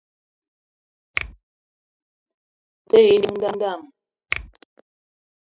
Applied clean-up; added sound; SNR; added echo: classical method spectral subtraction.